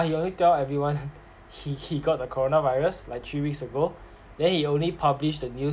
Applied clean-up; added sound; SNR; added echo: none; none; none; none.